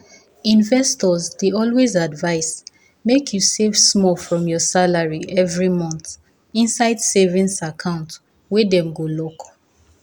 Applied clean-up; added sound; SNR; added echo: none; none; none; none.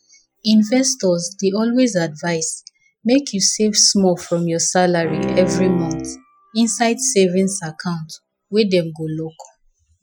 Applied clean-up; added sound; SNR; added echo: classical method Wiener filter.